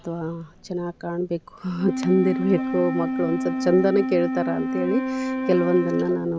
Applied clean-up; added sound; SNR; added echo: none; Wind instrument, woodwind instrument; 4 dB; none.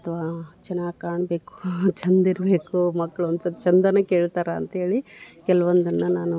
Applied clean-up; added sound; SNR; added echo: none; none; none; none.